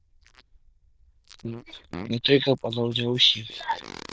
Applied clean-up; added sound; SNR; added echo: neural diffusion model UNIVERSE++.